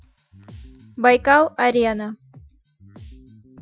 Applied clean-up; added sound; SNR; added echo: classical method Wiener filter.